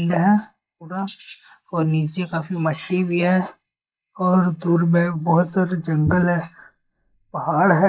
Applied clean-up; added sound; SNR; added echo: neural mask model Resemble Enhance denoiser.